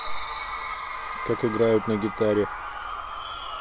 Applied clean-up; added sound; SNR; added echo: none; Crowd / Cheering; 6 dB; none.